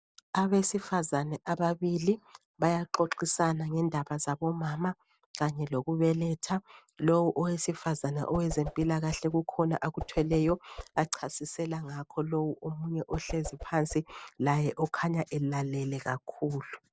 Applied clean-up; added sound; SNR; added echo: none; Whoosh, swoosh, swish; 12 dB; none.